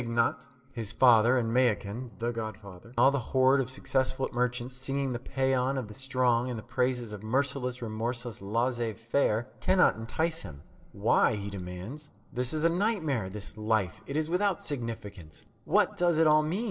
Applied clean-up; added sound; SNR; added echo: neural separator model SepFormer DNS4.